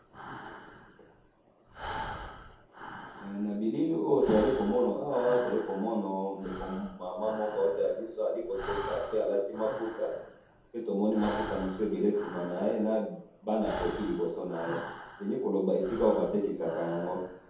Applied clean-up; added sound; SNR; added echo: none; Breathing; 12 dB; reverberation time 0.7 s.